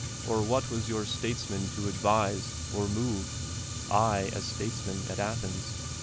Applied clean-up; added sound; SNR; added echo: none; Fire; 4 dB; none.